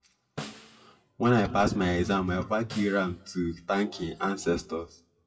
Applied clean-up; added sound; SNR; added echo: classical method WPE with log-MMSE.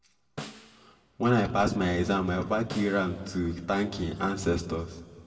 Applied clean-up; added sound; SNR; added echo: none; Snare drum; 19 dB; reverberation time 1.1 s.